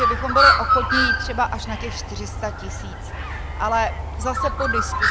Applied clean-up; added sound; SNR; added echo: none; Bird; -5 dB; none.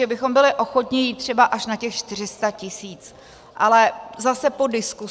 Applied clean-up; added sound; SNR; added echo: none; none; none; none.